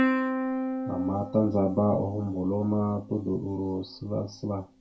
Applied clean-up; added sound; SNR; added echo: none; Plucked string instrument; 5 dB; reverberation time 0.2 s.